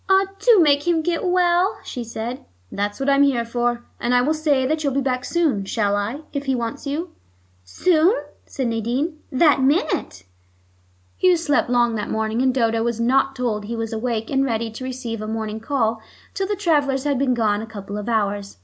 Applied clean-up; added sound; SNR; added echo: none; none; none; none.